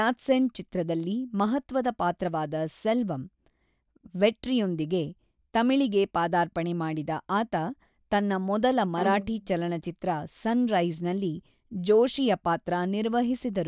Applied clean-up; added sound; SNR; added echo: none; Bowed string instrument; 8 dB; none.